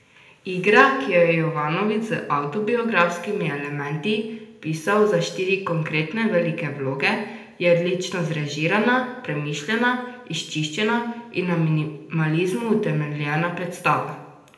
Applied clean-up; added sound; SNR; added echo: none; none; none; reverberation time 0.8 s.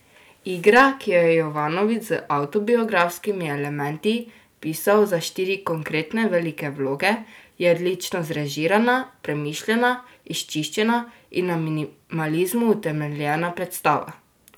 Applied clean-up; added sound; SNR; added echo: none; none; none; none.